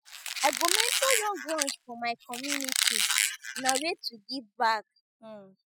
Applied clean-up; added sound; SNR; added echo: classical method spectral subtraction.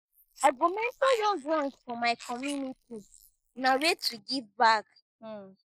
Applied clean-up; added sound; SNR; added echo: neural mask model Resemble Enhance denoiser.